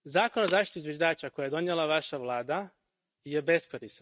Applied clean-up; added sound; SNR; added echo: neural mask model RNNoise.